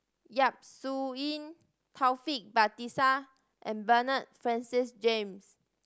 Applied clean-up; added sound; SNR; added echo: none; none; none; none.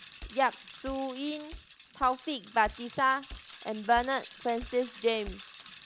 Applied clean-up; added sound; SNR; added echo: none; Bicycle; 12 dB; none.